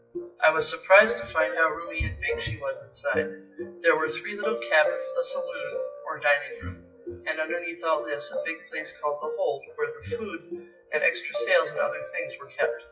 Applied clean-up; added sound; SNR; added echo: classical method WPE with log-MMSE.